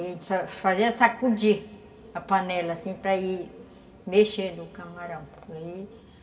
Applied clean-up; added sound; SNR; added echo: none; none; none; reverberation time 1.5 s.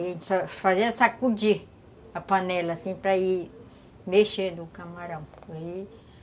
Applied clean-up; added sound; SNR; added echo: none; none; none; none.